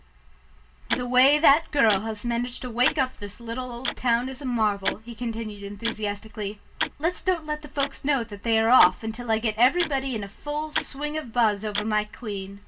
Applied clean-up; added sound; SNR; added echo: none; Tick-tock; 10 dB; reverberation time 0.2 s.